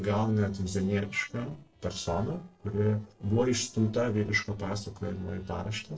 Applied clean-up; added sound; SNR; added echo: neural separator model SepFormer DNS4.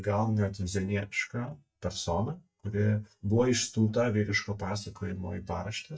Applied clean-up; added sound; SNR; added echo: neural mask model DeepFilterNet 3.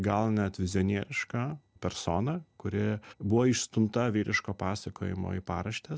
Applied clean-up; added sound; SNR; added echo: none; none; none; none.